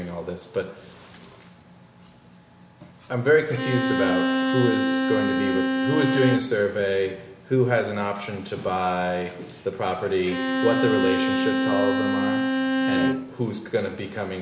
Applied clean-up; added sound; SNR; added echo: none; Bowed string instrument; -2 dB; none.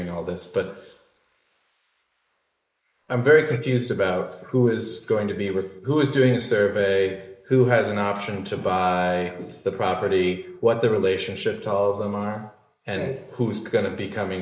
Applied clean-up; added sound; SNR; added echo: neural mask model Resemble Enhance denoiser.